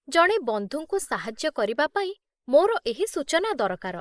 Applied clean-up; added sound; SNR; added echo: neural mask model Resemble Enhance denoiser.